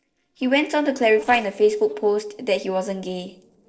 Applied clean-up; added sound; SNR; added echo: neural separator model SepFormer DNS4.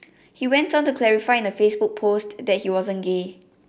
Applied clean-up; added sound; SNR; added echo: none; none; none; none.